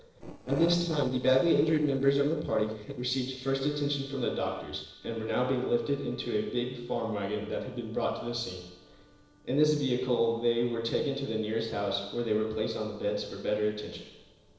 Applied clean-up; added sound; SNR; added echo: neural separator model SepFormer DNS4.